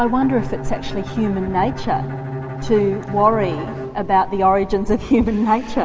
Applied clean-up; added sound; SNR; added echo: none; Bowed string instrument; 11 dB; none.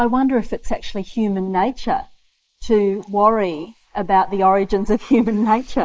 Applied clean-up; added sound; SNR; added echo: neural mask model Resemble Enhance denoiser.